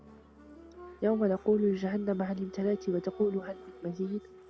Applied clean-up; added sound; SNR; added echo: none; Applause; 17 dB; none.